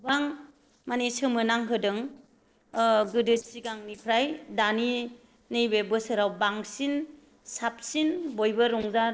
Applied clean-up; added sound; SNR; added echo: neural separator model SepFormer DNS4.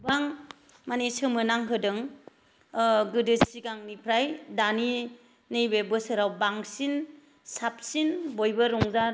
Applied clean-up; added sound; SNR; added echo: none; none; none; none.